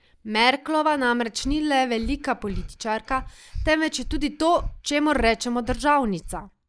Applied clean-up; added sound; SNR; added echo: neural mask model DeepFilterNet 3.